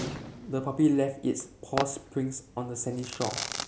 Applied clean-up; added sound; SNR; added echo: none; Crackle / Fireworks; 8 dB; none.